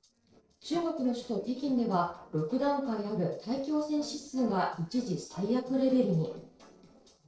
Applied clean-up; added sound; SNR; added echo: neural separator model SepFormer DNS4.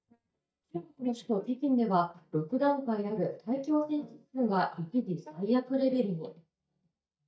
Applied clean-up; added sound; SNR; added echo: neural mask model DeepFilterNet 3.